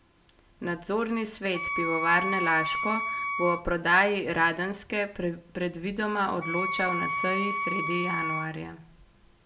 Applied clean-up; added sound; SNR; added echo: none; Wind instrument, woodwind instrument; 2 dB; none.